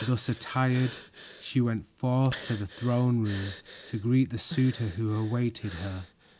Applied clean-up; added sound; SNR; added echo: none; Breathing; 16 dB; none.